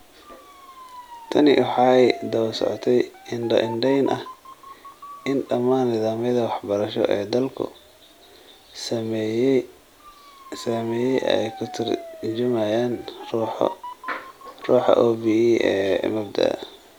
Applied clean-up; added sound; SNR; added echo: none; Motor vehicle (road) / Siren; 19 dB; none.